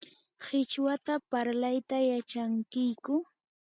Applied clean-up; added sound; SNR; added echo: none; none; none; none.